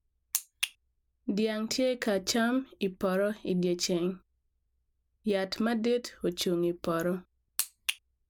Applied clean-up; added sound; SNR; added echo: none; none; none; none.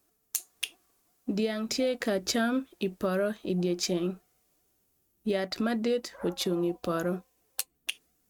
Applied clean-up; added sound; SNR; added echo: neural mask model RNNoise.